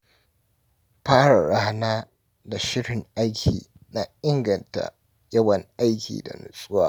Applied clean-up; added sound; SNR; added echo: none; none; none; none.